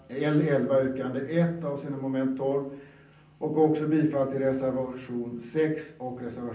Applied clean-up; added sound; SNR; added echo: none; none; none; reverberation time 0.6 s.